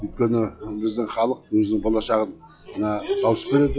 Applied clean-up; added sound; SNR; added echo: classical method log-MMSE.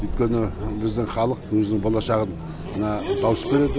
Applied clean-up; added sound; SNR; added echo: none; Race car, auto racing / Accelerating, revving, vroom; 7 dB; none.